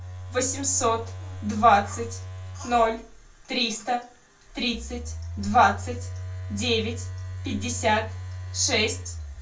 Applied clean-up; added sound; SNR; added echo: none; Telephone; 9 dB; reverberation time 0.2 s.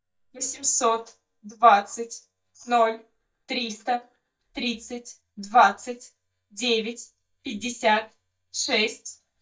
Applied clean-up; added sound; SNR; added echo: neural mask model DeepFilterNet 3.